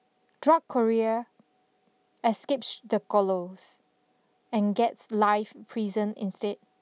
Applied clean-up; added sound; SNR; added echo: none; none; none; none.